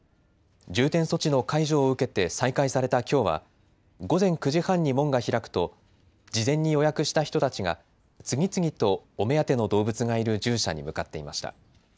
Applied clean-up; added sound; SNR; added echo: none; none; none; none.